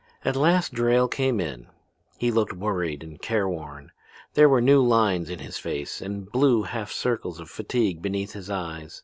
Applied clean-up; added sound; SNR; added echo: none; none; none; none.